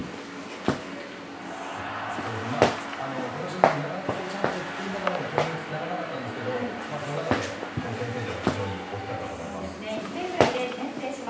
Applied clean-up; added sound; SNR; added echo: none; Walk, footsteps; -1 dB; reverberation time 0.9 s.